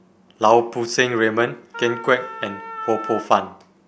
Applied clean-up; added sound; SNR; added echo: none; Wind instrument, woodwind instrument; 12 dB; none.